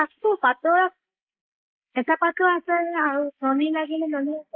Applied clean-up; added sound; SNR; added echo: neural mask model Resemble Enhance denoiser.